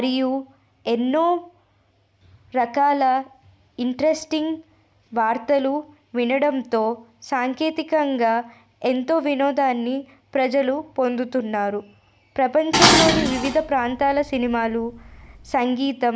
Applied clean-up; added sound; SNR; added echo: none; Dishes, pots, and pans; 0 dB; none.